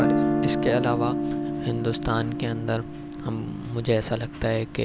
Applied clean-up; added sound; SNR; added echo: none; Guitar; 1 dB; none.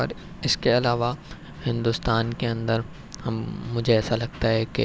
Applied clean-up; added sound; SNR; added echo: none; none; none; none.